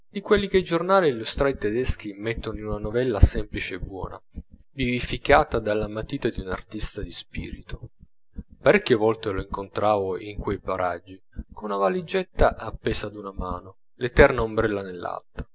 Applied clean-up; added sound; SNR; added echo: none; none; none; none.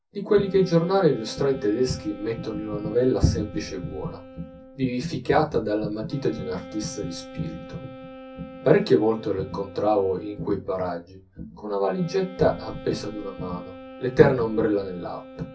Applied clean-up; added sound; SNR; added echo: none; Wind instrument, woodwind instrument; 17 dB; reverberation time 0.3 s.